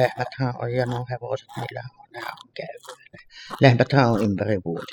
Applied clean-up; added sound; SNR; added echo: classical method spectral subtraction.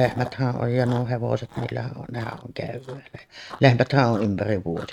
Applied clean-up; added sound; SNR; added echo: neural mask model RNNoise.